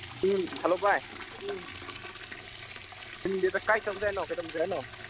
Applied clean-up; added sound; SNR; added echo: none; Liquid; 12 dB; none.